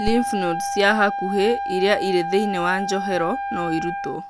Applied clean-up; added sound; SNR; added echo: none; Wind instrument, woodwind instrument; 5 dB; none.